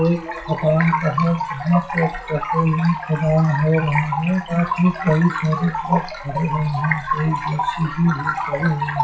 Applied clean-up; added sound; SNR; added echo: classical method WPE with log-MMSE.